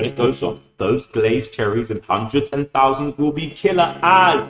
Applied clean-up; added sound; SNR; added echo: neural mask model RNNoise.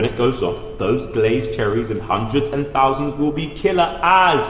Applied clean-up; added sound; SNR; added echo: none; none; none; none.